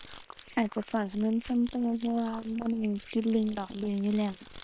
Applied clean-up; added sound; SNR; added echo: neural separator model SepFormer WHAM!.